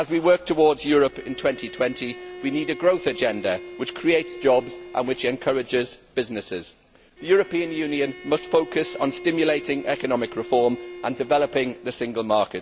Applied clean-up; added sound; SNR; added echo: none; Bowed string instrument; 16 dB; none.